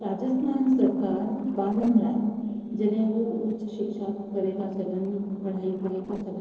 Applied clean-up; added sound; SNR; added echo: neural separator model SepFormer DNS4.